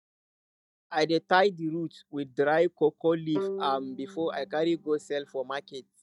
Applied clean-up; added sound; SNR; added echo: neural mask model DeepFilterNet 3.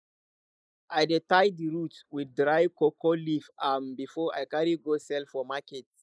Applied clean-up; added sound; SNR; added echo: neural mask model Resemble Enhance denoiser.